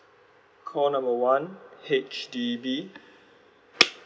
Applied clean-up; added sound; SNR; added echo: none; none; none; none.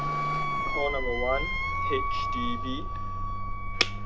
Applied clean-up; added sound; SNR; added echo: none; Wind instrument, woodwind instrument + Car passing by / Accelerating, revving, vroom; -5 dB; none.